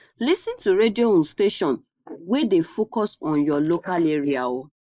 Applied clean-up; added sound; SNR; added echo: neural mask model Resemble Enhance denoiser.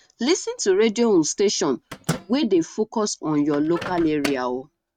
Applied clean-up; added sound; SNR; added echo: neural mask model RNNoise.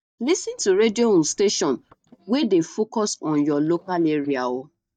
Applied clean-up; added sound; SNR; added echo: neural mask model DeepFilterNet 3.